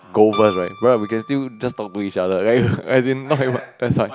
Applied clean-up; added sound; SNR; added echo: none; Keyboard (musical); 17 dB; none.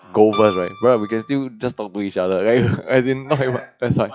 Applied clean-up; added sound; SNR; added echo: classical method log-MMSE.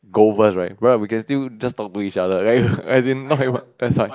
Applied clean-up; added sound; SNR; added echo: neural mask model Resemble Enhance denoiser.